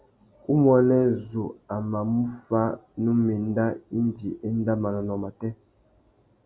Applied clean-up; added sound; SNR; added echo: none; none; none; none.